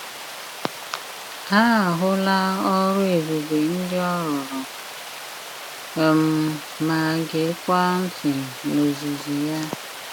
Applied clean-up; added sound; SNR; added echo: none; Water; 12 dB; none.